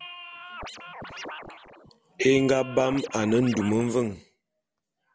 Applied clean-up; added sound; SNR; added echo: none; Scratching (performance technique); 14 dB; none.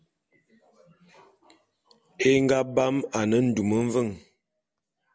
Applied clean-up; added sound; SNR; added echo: none; none; none; none.